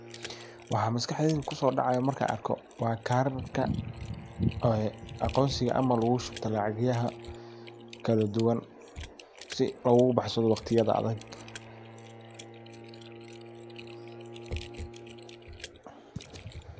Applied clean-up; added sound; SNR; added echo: none; Bowed string instrument + Typing; 15 dB; none.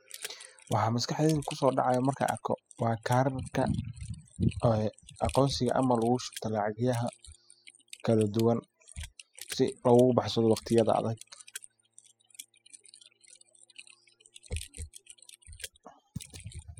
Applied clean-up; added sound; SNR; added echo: classical method spectral subtraction.